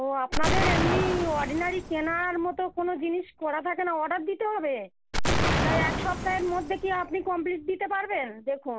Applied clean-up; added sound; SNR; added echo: none; Explosion; 1 dB; none.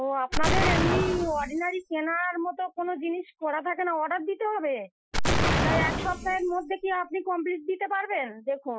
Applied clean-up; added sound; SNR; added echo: classical method Wiener filter.